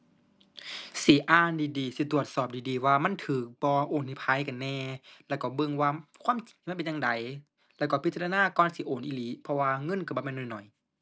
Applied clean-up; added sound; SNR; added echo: none; none; none; none.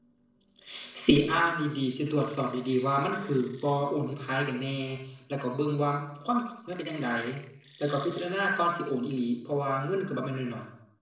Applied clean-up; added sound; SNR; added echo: neural separator model SepFormer DNS4.